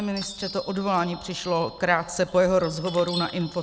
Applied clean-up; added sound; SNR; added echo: none; Chime; 15 dB; none.